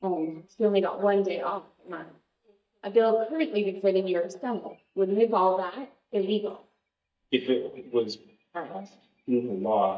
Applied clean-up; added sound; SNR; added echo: neural mask model DeepFilterNet 3.